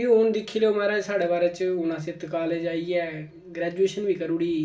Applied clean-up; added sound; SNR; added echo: none; none; none; reverberation time 0.3 s.